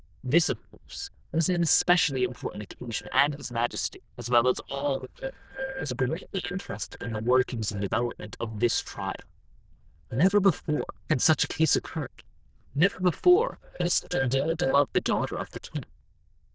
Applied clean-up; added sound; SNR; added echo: neural diffusion model UNIVERSE++.